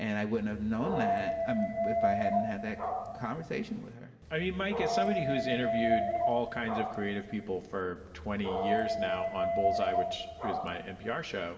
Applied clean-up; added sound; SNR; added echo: none; Dog; -1 dB; reverberation time 1.8 s.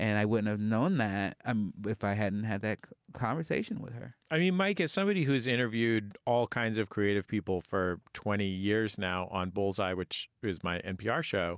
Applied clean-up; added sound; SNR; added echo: none; none; none; none.